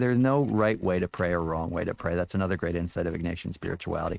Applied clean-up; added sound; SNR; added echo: neural mask model RNNoise.